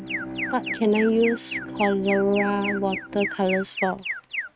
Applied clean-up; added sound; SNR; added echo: neural mask model RNNoise.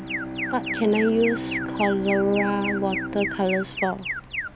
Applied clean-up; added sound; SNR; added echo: none; Alarm + Bowed string instrument; 5 dB; none.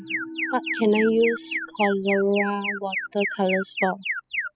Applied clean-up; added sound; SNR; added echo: classical method spectral subtraction.